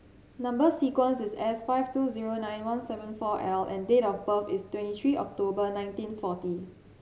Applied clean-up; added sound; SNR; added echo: none; none; none; none.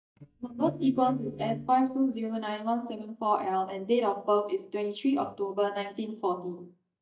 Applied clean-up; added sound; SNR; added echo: neural mask model DeepFilterNet 3.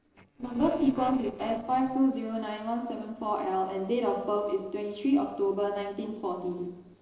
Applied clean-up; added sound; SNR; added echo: neural separator model SepFormer DNS4.